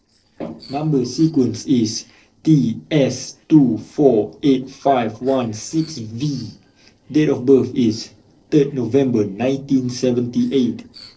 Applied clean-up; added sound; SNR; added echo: neural separator model SepFormer DNS4.